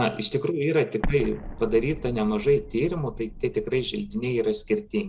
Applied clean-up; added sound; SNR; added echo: none; Explosion; 11 dB; none.